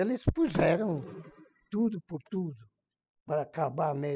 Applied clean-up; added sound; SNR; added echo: classical method spectral subtraction.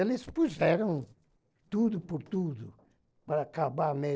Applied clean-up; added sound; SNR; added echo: neural separator model SepFormer DNS4.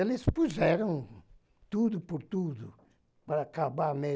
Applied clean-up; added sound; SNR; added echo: none; none; none; none.